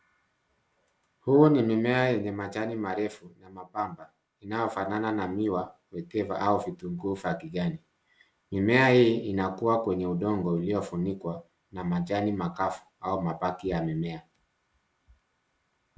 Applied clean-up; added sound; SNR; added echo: none; none; none; none.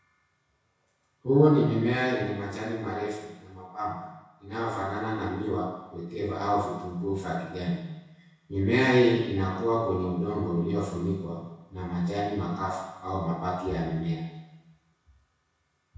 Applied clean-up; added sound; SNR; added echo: none; none; none; reverberation time 1.0 s.